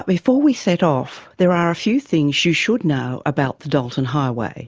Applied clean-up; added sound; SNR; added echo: none; none; none; none.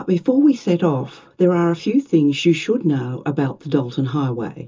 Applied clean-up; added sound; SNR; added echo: none; none; none; reverberation time 0.2 s.